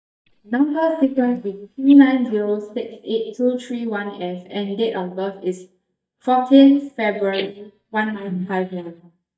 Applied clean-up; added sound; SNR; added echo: neural mask model DeepFilterNet 3.